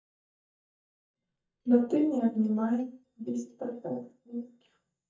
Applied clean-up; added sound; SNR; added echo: neural mask model DeepFilterNet 3.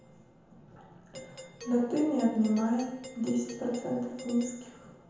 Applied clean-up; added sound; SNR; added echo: none; Doorbell; 17 dB; reverberation time 0.9 s.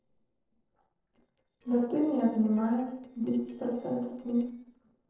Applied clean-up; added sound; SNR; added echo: neural separator model SepFormer DNS4.